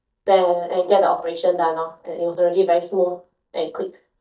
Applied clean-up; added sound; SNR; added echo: neural mask model DeepFilterNet 3.